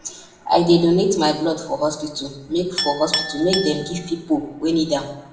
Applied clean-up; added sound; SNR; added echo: none; Chink, clink; 12 dB; reverberation time 0.7 s.